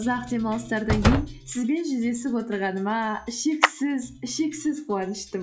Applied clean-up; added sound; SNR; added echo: classical method log-MMSE.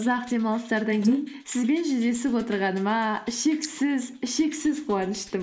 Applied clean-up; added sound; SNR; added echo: neural mask model Resemble Enhance denoiser.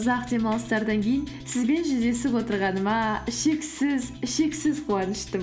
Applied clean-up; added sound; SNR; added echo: none; none; none; none.